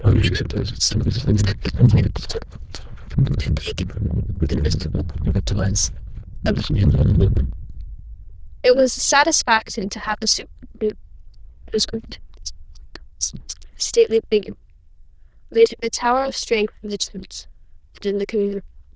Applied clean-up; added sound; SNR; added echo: neural diffusion model UNIVERSE++.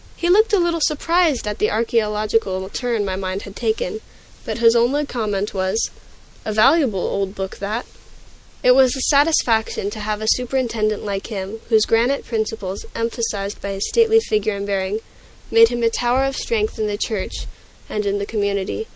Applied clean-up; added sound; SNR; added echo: none; none; none; none.